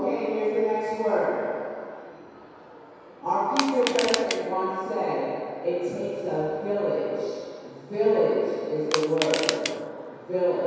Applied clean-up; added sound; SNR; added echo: none; Crushing; 5 dB; reverberation time 2.2 s.